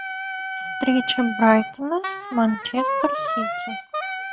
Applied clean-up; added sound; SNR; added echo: none; Wind instrument, woodwind instrument; 5 dB; none.